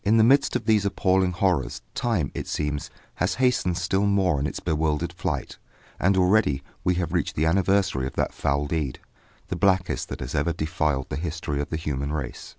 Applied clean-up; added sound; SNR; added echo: none; none; none; none.